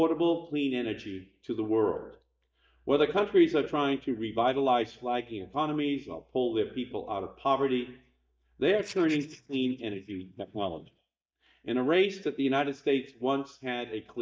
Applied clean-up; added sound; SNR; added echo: neural mask model DeepFilterNet 3.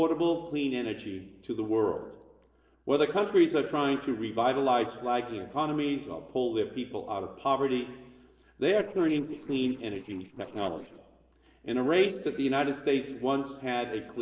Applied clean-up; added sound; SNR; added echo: neural separator model SepFormer DNS4.